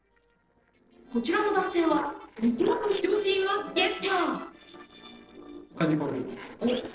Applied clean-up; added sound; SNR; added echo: neural separator model SepFormer DNS4.